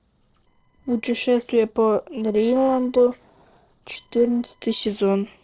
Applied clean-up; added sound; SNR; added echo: neural separator model SepFormer DNS4.